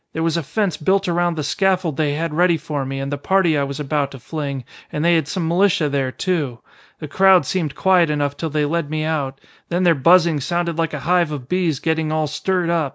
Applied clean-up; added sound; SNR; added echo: none; none; none; none.